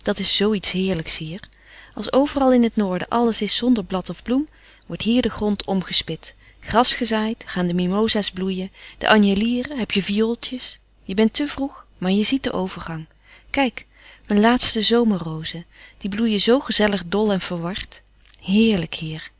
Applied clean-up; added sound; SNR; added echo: none; none; none; none.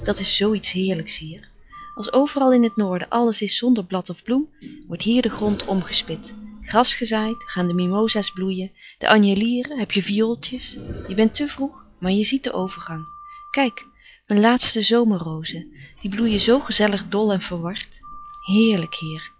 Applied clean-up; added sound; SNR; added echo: classical method log-MMSE.